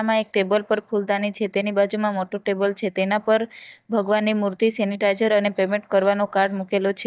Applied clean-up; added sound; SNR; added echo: neural mask model DeepFilterNet 3.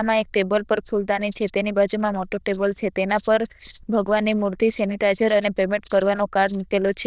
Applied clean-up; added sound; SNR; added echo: neural diffusion model UNIVERSE++.